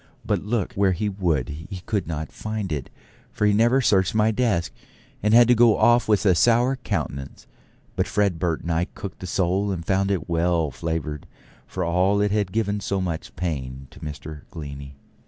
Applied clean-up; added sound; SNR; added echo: none; none; none; none.